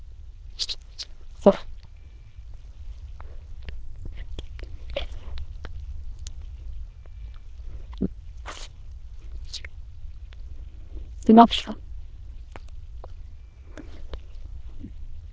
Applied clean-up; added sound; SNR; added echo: neural diffusion model UNIVERSE++.